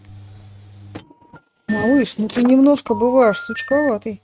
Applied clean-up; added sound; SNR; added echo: neural mask model RNNoise.